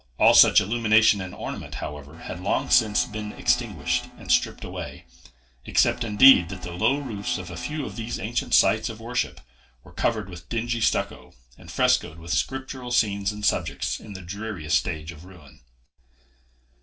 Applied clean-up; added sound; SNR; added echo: none; Alarm; 18 dB; reverberation time 0.2 s.